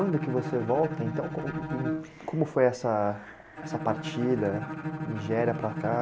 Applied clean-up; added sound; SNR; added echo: none; Bowed string instrument; 6 dB; none.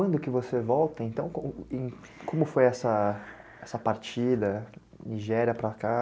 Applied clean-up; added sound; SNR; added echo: none; none; none; none.